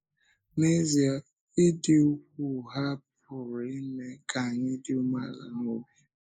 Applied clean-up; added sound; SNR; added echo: neural mask model Resemble Enhance denoiser.